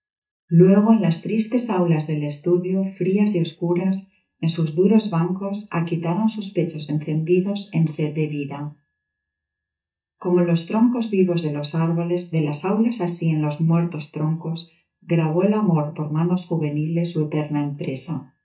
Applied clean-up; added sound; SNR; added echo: neural mask model DeepFilterNet 3.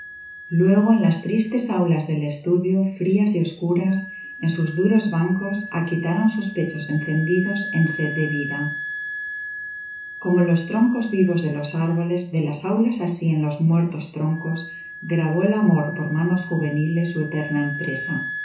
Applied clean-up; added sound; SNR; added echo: none; Wind instrument, woodwind instrument; 13 dB; reverberation time 0.7 s.